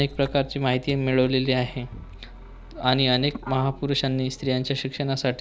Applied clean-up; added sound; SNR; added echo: none; Motor vehicle (road); 17 dB; none.